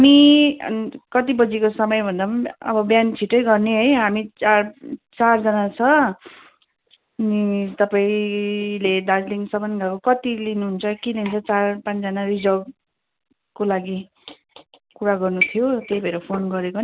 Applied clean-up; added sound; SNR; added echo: none; none; none; none.